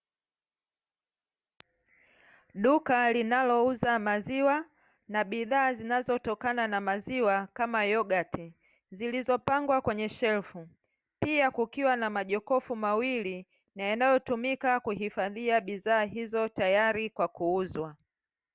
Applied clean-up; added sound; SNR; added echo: none; none; none; none.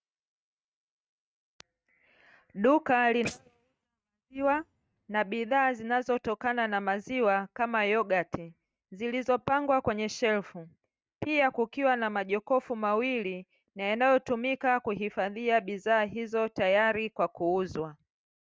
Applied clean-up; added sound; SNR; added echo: neural mask model RNNoise.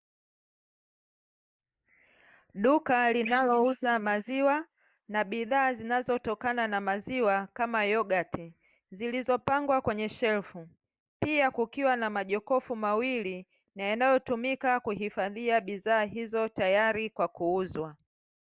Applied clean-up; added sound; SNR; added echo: neural mask model Resemble Enhance denoiser.